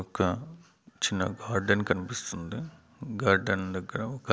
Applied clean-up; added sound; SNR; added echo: none; none; none; none.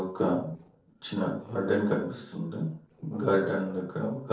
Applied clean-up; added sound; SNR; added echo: neural separator model SepFormer DNS4.